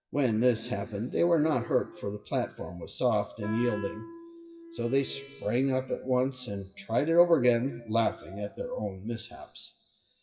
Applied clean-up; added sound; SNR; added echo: classical method WPE with log-MMSE.